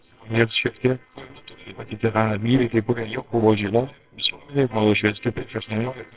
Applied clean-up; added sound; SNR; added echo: neural separator model SepFormer WHAMR!.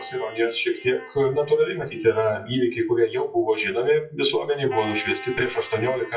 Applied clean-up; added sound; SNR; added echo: classical method WPE with log-MMSE.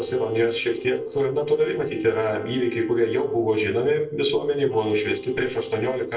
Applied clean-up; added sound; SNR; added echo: neural separator model SepFormer DNS4.